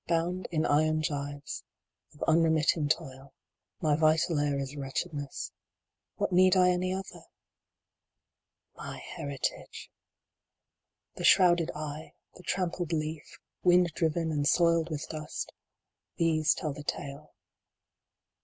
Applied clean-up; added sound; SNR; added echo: none; none; none; none.